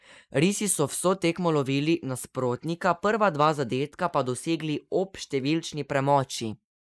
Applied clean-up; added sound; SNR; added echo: neural mask model Resemble Enhance denoiser.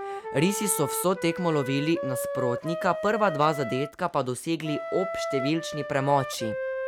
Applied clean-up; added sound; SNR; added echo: none; Wind instrument, woodwind instrument; 6 dB; none.